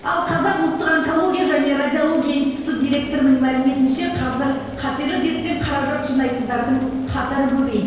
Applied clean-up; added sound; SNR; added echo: none; Boiling; 20 dB; reverberation time 1.2 s.